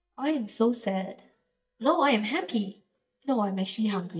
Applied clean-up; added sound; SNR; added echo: neural mask model DeepFilterNet 3.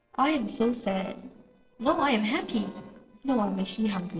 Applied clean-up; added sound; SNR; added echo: neural separator model SepFormer DNS4.